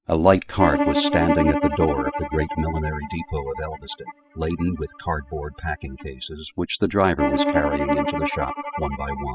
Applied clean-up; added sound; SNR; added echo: classical method spectral subtraction.